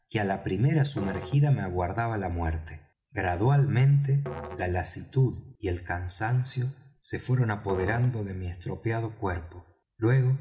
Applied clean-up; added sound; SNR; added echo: none; Musical instrument; 18 dB; none.